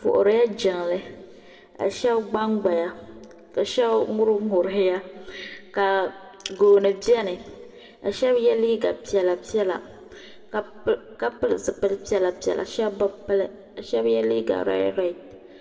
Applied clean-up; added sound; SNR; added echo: none; none; none; reverberation time 1.6 s.